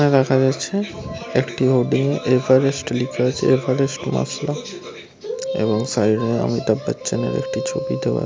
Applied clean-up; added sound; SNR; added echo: none; none; none; none.